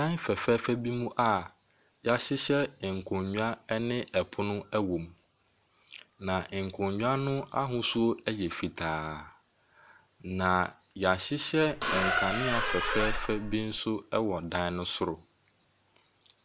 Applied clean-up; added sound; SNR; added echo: none; Squeak; 0 dB; none.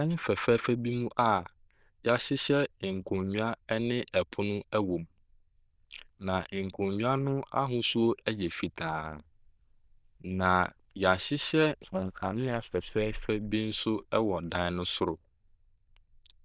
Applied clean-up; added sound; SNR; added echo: neural diffusion model UNIVERSE++.